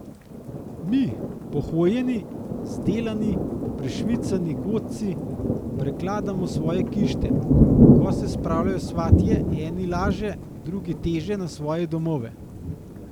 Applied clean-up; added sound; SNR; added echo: none; Thunder; -4 dB; none.